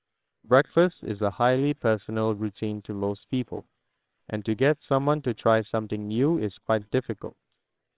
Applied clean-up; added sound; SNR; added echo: neural separator model SepFormer WHAMR!.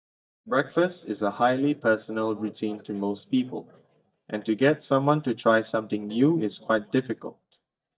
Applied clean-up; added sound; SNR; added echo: neural mask model DeepFilterNet 3.